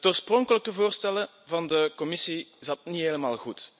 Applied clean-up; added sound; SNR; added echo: none; none; none; none.